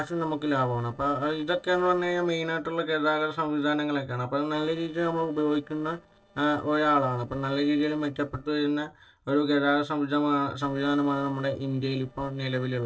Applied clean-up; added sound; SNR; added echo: neural separator model SepFormer DNS4.